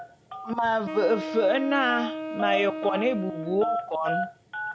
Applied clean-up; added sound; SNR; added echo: none; Telephone + Wind instrument, woodwind instrument; 5 dB; none.